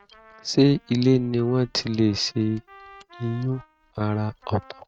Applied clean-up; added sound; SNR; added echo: neural mask model RNNoise.